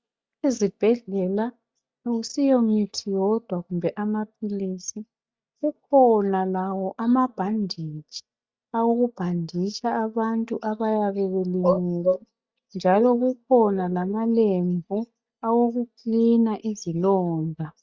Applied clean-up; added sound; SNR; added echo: neural mask model DeepFilterNet 3.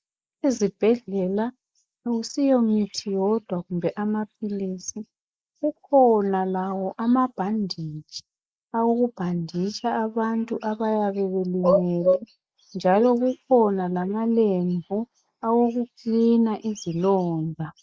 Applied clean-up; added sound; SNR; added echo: neural mask model Resemble Enhance denoiser.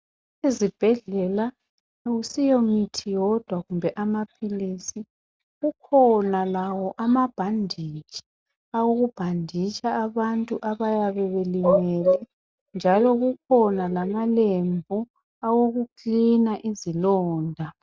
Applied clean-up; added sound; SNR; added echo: none; none; none; none.